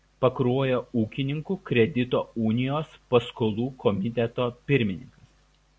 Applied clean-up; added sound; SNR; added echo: none; none; none; none.